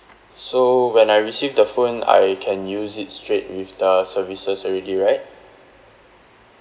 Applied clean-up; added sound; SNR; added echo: none; none; none; none.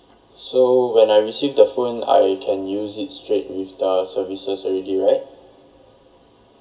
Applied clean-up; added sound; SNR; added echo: none; none; none; reverberation time 0.2 s.